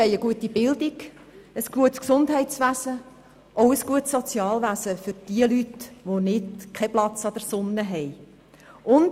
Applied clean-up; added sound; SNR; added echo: none; none; none; none.